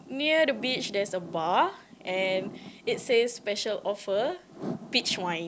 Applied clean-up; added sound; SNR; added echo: none; none; none; none.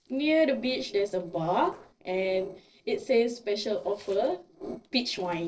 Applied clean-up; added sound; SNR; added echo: neural separator model SepFormer DNS4.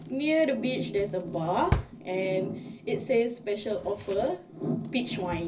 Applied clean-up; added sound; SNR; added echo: none; Drawer open or close; 11 dB; reverberation time 0.4 s.